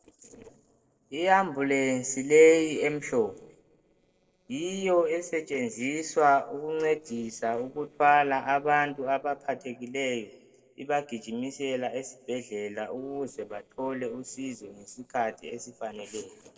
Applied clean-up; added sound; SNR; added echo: neural separator model SepFormer DNS4.